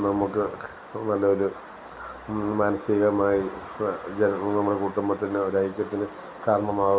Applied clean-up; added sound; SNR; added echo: none; none; none; none.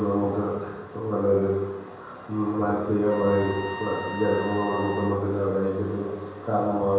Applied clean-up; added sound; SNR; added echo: none; Trumpet; 12 dB; reverberation time 1.0 s.